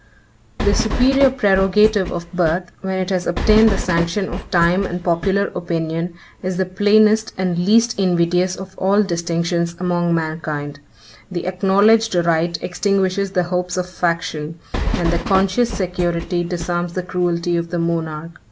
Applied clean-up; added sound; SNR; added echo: none; Train; 5 dB; none.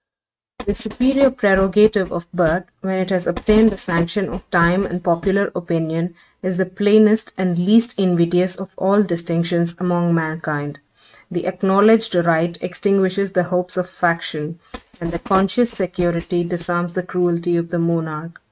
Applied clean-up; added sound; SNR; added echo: neural mask model RNNoise.